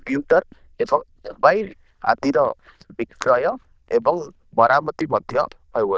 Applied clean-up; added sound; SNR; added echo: neural diffusion model UNIVERSE++.